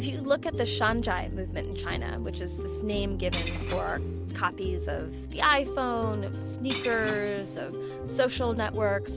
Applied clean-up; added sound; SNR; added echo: none; Shatter / Crushing; 14 dB; none.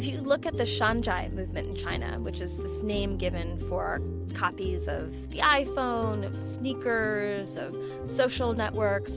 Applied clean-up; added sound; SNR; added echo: none; none; none; none.